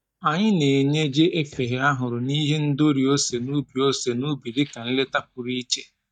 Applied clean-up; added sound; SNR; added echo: neural mask model DeepFilterNet 3.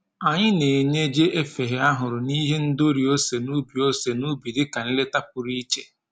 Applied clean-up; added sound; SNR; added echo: none; none; none; none.